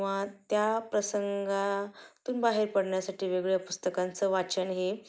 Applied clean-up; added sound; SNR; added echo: none; none; none; none.